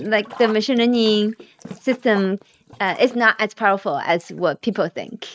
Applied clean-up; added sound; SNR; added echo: neural mask model RNNoise.